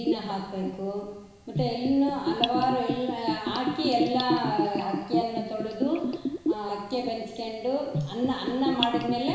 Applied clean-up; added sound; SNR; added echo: none; Bathtub (filling or washing) / Gurgling; 2 dB; reverberation time 1.0 s.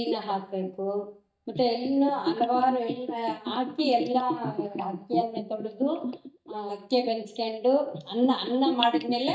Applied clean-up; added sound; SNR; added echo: neural mask model DeepFilterNet 3.